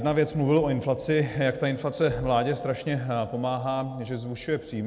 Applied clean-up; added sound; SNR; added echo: none; none; none; none.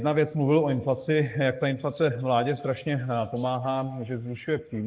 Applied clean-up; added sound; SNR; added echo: neural mask model Resemble Enhance denoiser.